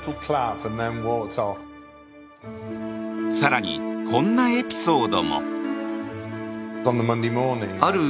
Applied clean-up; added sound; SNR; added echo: none; none; none; none.